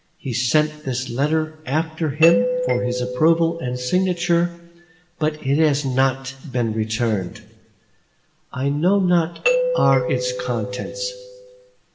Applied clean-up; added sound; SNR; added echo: none; Doorbell; 2 dB; reverberation time 0.9 s.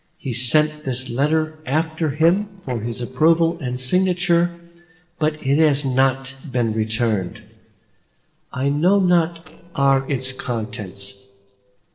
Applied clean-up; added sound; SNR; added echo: neural separator model SepFormer DNS4.